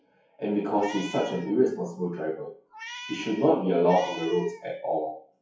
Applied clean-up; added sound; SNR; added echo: classical method WPE with log-MMSE.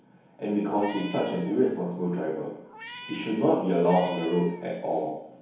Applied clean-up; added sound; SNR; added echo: none; Meow; 16 dB; reverberation time 2.2 s.